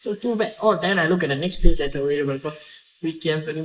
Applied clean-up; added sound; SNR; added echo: neural mask model Resemble Enhance denoiser.